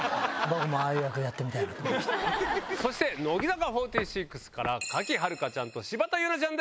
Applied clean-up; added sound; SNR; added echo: none; Walk, footsteps; 11 dB; none.